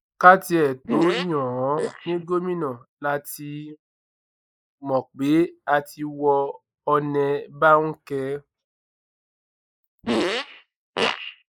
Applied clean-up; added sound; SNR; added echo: neural mask model Resemble Enhance denoiser.